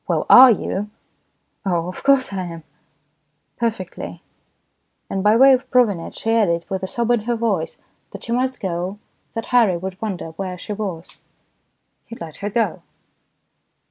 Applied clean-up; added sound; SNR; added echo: none; none; none; none.